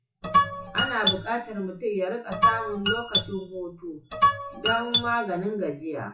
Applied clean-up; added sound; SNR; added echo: classical method WPE with log-MMSE.